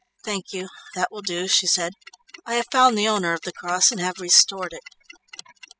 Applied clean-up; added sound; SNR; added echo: classical method spectral subtraction.